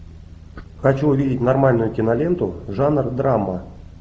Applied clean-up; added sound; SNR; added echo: none; none; none; none.